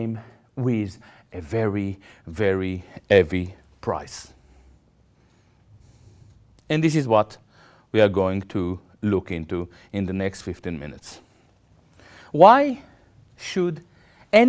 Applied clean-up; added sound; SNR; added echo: none; none; none; none.